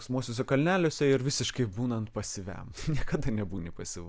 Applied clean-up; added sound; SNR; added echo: none; none; none; none.